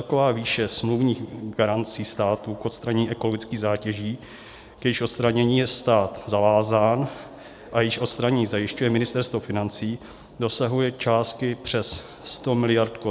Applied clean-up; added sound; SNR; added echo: none; none; none; none.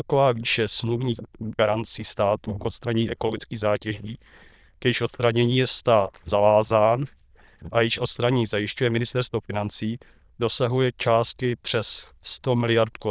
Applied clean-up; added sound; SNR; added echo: neural diffusion model UNIVERSE++.